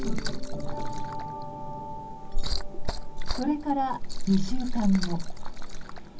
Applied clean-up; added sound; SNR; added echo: none; Liquid; -5 dB; reverberation time 0.4 s.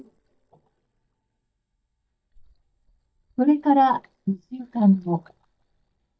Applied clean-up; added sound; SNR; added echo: neural mask model DeepFilterNet 3.